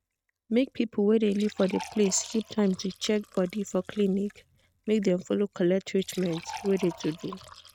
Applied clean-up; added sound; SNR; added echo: neural mask model RNNoise.